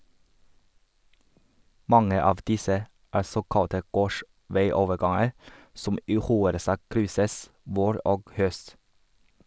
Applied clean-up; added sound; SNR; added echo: none; none; none; none.